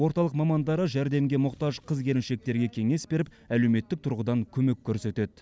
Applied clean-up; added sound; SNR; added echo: none; none; none; none.